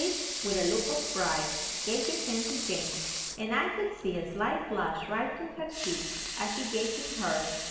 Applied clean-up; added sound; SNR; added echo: none; Sink (filling or washing) / Water tap, faucet / Liquid; 4 dB; reverberation time 1.1 s.